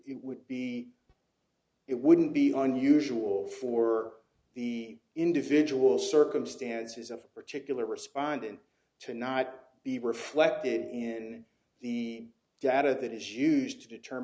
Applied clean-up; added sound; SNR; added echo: none; none; none; none.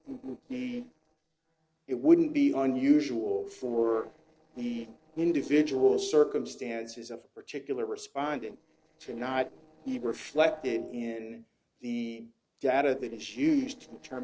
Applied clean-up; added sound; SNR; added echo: neural separator model SepFormer DNS4.